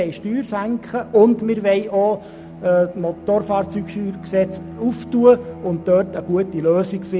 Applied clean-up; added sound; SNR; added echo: none; Bowed string instrument; 17 dB; none.